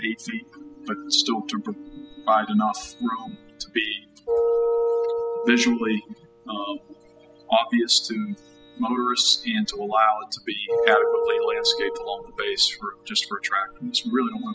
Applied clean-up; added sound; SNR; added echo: classical method spectral subtraction.